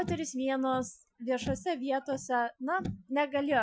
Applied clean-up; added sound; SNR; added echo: classical method Wiener filter.